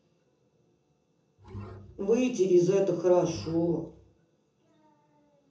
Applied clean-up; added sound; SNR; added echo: none; Bowed string instrument; 16 dB; reverberation time 0.7 s.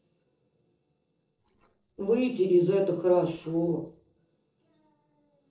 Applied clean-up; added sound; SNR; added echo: neural separator model SepFormer DNS4.